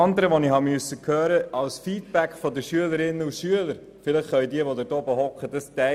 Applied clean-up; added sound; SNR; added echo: none; none; none; none.